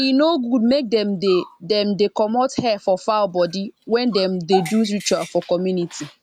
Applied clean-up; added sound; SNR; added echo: none; Dog; 17 dB; none.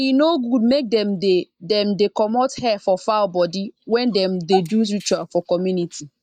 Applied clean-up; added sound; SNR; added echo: neural mask model DeepFilterNet 3.